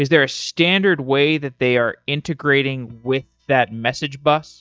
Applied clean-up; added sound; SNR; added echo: neural mask model DeepFilterNet 3.